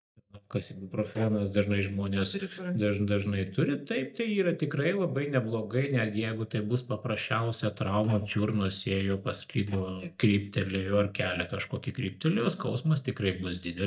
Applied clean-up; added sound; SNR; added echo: neural mask model DeepFilterNet 3.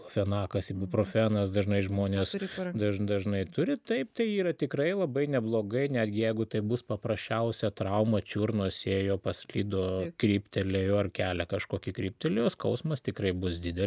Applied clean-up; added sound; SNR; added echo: none; none; none; none.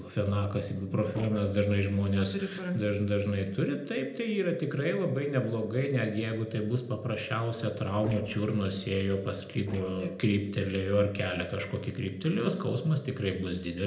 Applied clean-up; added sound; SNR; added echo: neural separator model SepFormer DNS4.